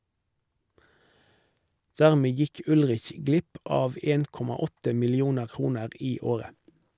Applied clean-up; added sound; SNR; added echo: none; none; none; none.